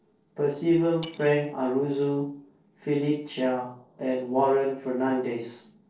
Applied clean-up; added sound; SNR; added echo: neural separator model SepFormer DNS4.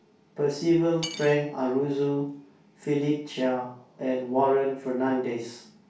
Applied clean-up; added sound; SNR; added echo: none; Cutlery, silverware / Dishes, pots, and pans; 14 dB; reverberation time 0.4 s.